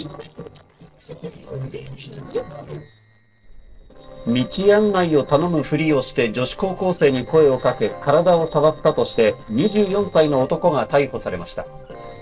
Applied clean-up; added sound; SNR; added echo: neural separator model SepFormer DNS4.